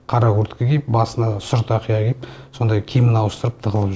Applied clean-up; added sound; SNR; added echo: none; none; none; none.